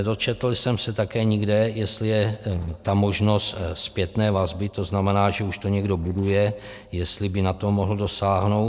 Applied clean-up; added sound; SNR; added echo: neural separator model SepFormer DNS4.